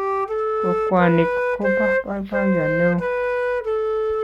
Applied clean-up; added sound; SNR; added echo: none; Wind instrument, woodwind instrument; -2 dB; none.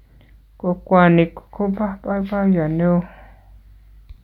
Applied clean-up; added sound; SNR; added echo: none; none; none; none.